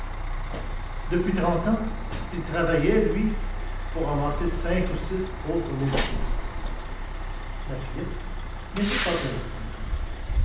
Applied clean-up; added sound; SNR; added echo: none; Truck; 0 dB; reverberation time 0.9 s.